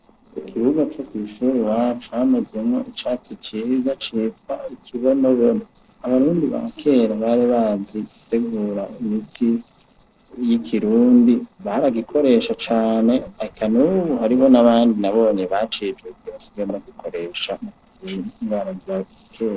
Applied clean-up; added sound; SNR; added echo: neural separator model SepFormer DNS4.